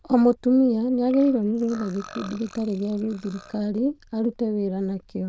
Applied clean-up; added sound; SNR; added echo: neural diffusion model UNIVERSE++.